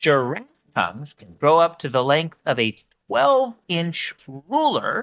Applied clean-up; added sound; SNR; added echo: neural mask model DeepFilterNet 3.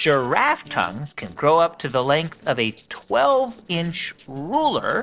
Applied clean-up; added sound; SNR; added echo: neural separator model SepFormer DNS4.